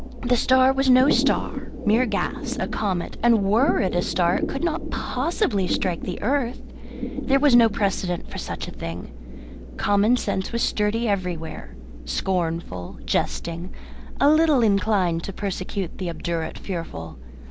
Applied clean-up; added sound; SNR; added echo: none; Thunder / Rain; 11 dB; none.